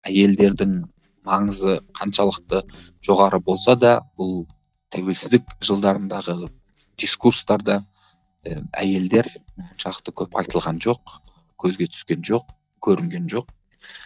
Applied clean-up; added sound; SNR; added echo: neural mask model DeepFilterNet 3.